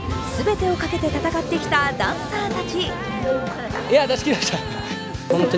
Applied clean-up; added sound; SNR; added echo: none; none; none; none.